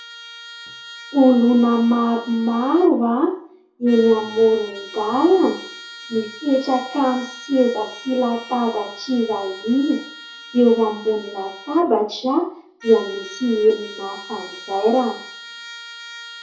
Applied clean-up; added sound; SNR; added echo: none; Trumpet; 18 dB; reverberation time 0.6 s.